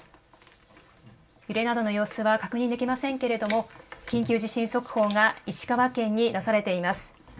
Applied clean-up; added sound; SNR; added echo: none; none; none; reverberation time 0.2 s.